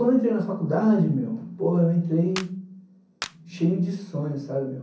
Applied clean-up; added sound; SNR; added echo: none; Clapping; 16 dB; reverberation time 0.6 s.